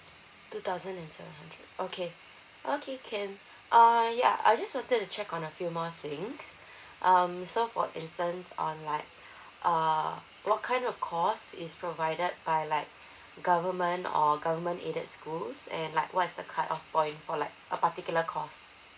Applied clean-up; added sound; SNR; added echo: none; none; none; none.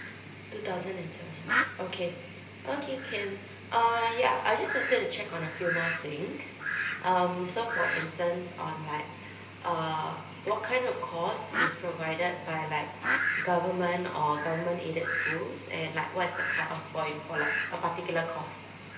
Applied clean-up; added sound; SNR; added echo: none; Fowl; 4 dB; reverberation time 0.8 s.